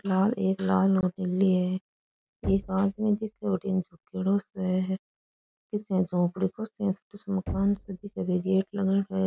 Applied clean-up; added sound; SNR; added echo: none; Knock; 18 dB; none.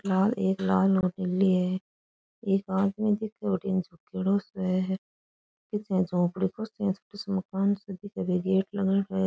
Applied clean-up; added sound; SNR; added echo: none; none; none; none.